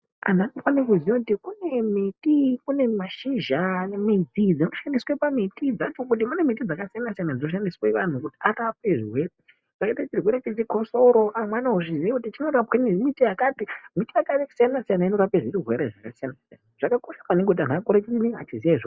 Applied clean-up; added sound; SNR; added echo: none; none; none; none.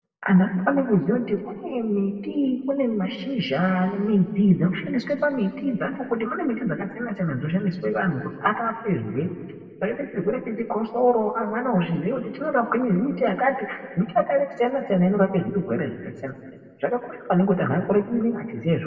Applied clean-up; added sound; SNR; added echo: none; none; none; reverberation time 1.8 s.